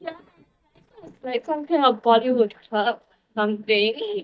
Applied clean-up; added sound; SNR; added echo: neural mask model DeepFilterNet 3.